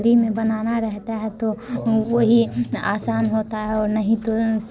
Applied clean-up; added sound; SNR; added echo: none; none; none; none.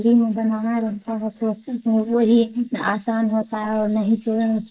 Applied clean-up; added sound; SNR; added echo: neural mask model Resemble Enhance denoiser.